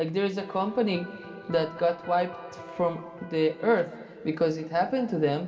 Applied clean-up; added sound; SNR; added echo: none; Electric guitar; 17 dB; reverberation time 2.3 s.